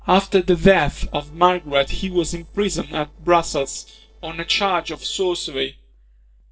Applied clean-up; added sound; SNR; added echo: neural separator model SepFormer DNS4.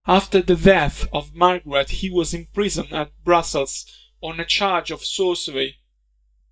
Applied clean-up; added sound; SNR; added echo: neural mask model DeepFilterNet 3.